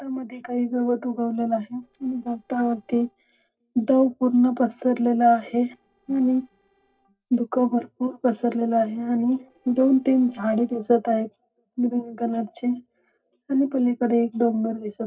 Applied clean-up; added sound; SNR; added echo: neural separator model SepFormer DNS4.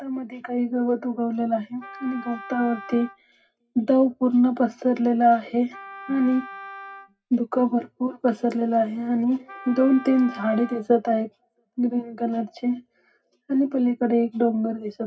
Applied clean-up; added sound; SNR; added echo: none; Wind instrument, woodwind instrument; 18 dB; reverberation time 0.4 s.